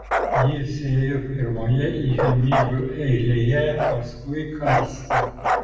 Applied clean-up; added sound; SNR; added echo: none; Bark; 3 dB; reverberation time 1.0 s.